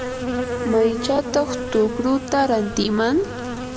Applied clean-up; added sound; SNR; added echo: none; Insect; 7 dB; none.